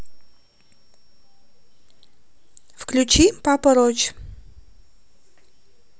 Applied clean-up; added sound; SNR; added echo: none; none; none; none.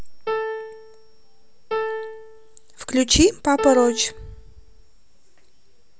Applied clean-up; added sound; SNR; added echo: none; Piano; 7 dB; none.